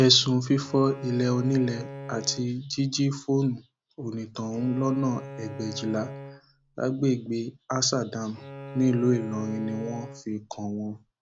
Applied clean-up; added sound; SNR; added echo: none; Bowed string instrument; 14 dB; none.